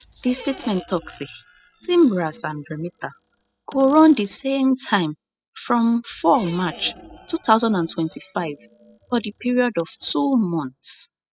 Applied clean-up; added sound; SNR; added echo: classical method spectral subtraction.